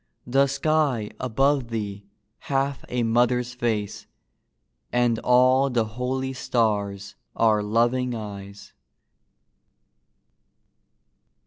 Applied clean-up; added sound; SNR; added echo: none; none; none; none.